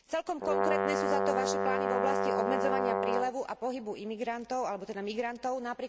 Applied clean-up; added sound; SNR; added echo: none; Brass instrument; -4 dB; none.